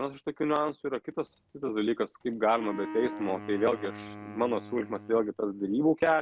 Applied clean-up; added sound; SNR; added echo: none; Wind instrument, woodwind instrument; 12 dB; none.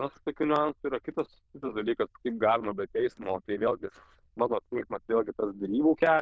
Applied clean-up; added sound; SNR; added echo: neural diffusion model UNIVERSE++.